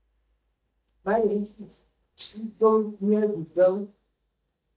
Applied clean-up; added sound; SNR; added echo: neural mask model DeepFilterNet 3.